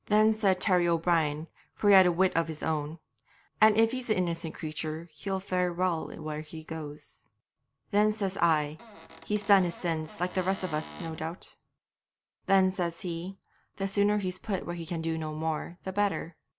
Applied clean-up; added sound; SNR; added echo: none; Squeak / Cupboard open or close; 16 dB; none.